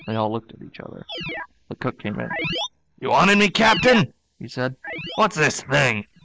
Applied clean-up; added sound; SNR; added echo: neural mask model Resemble Enhance denoiser.